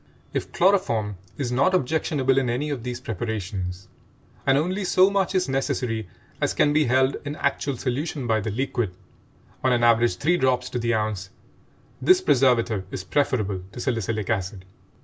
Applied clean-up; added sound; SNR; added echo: none; none; none; none.